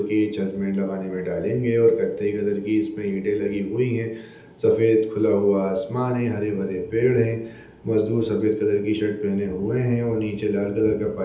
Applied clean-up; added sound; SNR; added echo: none; none; none; reverberation time 0.8 s.